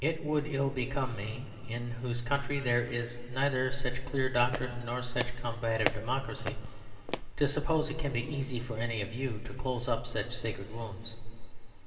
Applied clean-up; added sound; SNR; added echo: none; Walk, footsteps; 6 dB; reverberation time 2.4 s.